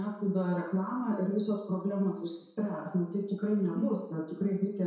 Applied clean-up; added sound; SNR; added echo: none; none; none; reverberation time 0.7 s.